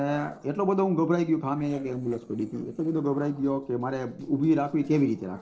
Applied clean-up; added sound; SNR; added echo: neural separator model SepFormer DNS4.